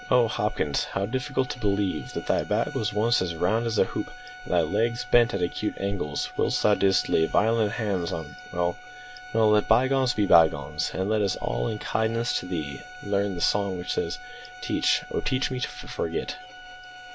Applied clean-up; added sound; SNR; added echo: none; Bowed string instrument; 17 dB; none.